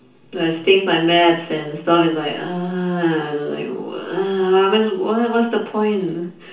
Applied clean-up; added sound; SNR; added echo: none; none; none; reverberation time 0.6 s.